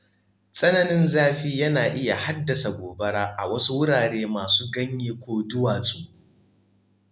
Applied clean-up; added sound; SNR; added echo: none; none; none; none.